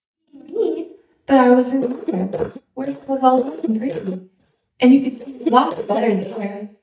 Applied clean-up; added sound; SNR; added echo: neural mask model DeepFilterNet 3.